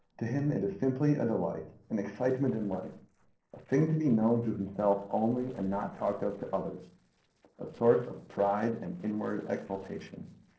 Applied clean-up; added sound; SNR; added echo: neural separator model SepFormer DNS4.